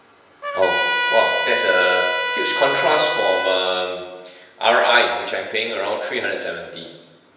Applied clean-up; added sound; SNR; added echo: none; Trumpet; 2 dB; reverberation time 1.0 s.